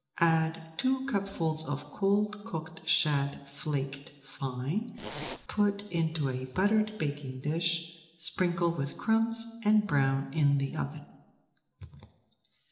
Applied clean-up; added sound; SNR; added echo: neural separator model SepFormer DNS4.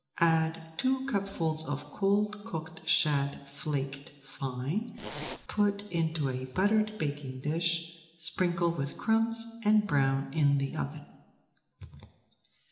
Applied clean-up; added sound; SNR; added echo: none; Zipper (clothing); 9 dB; reverberation time 0.8 s.